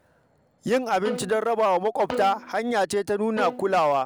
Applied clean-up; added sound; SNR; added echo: none; Bowed string instrument; 11 dB; none.